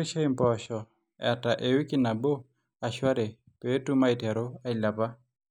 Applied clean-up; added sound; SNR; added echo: none; none; none; none.